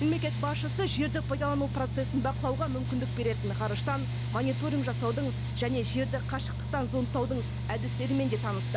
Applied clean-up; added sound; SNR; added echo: none; Mechanical fan; 0 dB; none.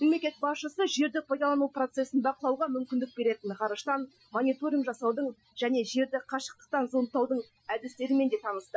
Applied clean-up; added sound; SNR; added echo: classical method Wiener filter.